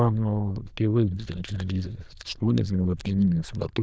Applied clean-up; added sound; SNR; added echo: neural diffusion model UNIVERSE++.